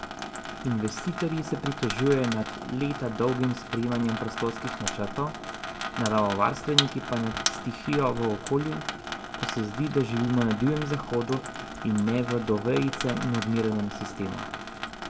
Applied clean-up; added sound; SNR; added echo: none; Sink (filling or washing) / Water tap, faucet; 6 dB; reverberation time 0.7 s.